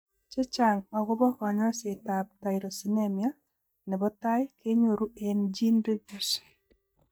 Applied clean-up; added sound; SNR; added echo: neural mask model DeepFilterNet 3.